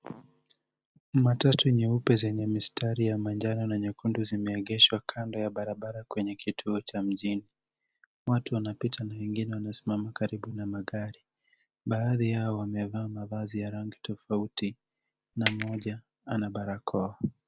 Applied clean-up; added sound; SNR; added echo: none; Coin (dropping); -1 dB; none.